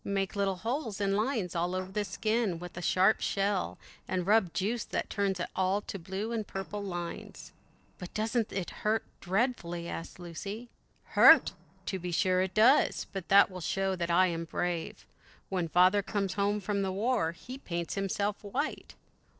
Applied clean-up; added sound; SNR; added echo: neural separator model SepFormer DNS4.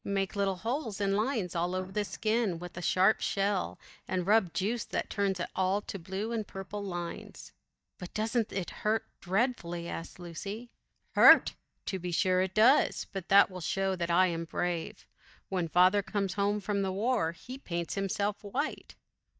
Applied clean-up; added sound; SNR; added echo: neural mask model DeepFilterNet 3.